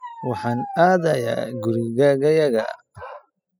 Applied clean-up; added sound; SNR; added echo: classical method spectral subtraction.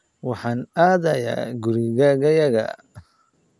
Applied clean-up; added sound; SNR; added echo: none; none; none; none.